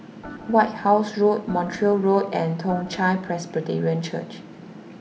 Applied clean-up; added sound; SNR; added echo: none; Organ; 19 dB; none.